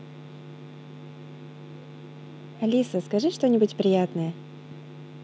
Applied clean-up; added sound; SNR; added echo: none; none; none; none.